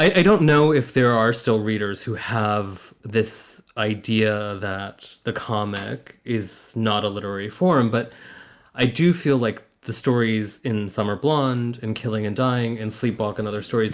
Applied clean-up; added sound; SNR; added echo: none; none; none; none.